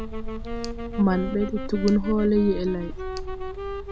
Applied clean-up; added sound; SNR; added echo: none; Tick + Wind instrument, woodwind instrument; 5 dB; none.